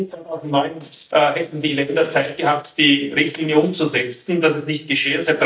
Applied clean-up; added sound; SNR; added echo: neural mask model DeepFilterNet 3.